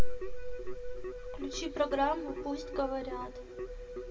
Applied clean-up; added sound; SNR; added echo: none; Keyboard (musical); 11 dB; reverberation time 0.7 s.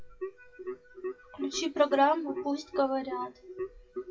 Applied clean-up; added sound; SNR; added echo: classical method WPE with log-MMSE.